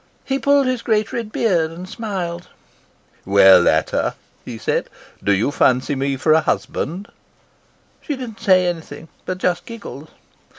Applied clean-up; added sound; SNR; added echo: none; none; none; none.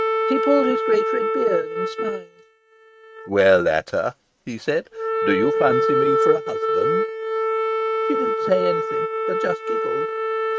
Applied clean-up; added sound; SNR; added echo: neural mask model RNNoise.